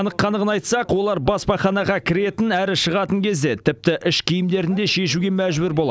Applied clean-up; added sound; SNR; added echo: none; none; none; none.